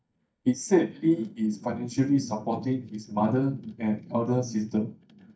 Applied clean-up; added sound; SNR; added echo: neural mask model DeepFilterNet 3.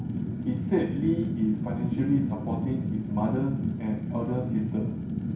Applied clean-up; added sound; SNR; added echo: none; Fire; 0 dB; reverberation time 0.5 s.